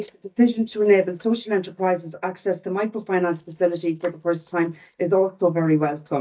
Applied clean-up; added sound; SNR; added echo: neural mask model DeepFilterNet 3.